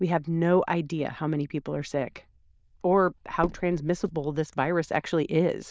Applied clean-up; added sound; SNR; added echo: neural diffusion model UNIVERSE++.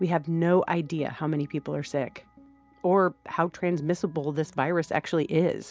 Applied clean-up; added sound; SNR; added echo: none; none; none; none.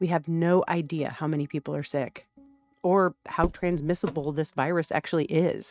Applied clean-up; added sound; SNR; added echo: neural mask model RNNoise.